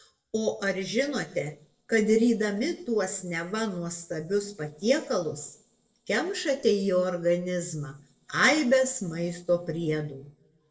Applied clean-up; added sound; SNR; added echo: neural separator model SepFormer DNS4.